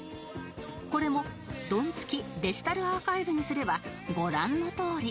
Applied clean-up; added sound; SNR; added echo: none; none; none; none.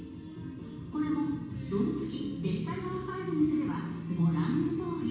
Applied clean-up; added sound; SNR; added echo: none; none; none; reverberation time 1.2 s.